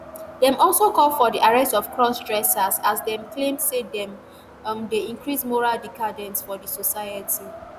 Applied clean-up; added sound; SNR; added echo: none; Wind; 17 dB; none.